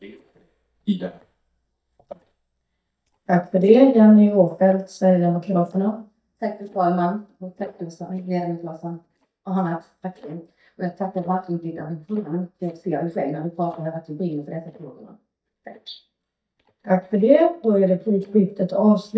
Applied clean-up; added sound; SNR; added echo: neural mask model DeepFilterNet 3.